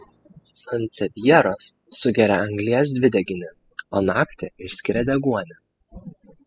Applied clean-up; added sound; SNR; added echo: classical method spectral subtraction.